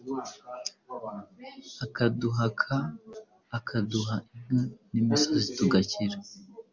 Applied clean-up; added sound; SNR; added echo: none; none; none; none.